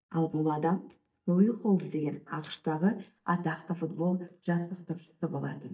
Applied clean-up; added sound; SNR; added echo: neural mask model DeepFilterNet 3.